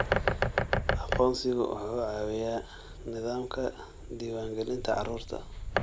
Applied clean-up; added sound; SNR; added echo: none; Bird; 1 dB; none.